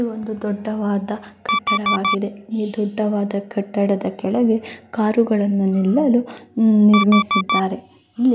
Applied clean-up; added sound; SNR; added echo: none; Alarm; 3 dB; none.